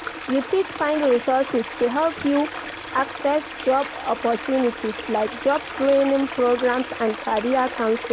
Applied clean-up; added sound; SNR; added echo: none; Stream; 11 dB; none.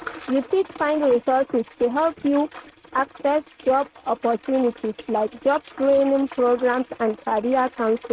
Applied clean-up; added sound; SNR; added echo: neural mask model RNNoise.